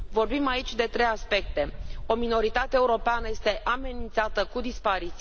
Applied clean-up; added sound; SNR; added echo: none; Mechanical fan; 7 dB; none.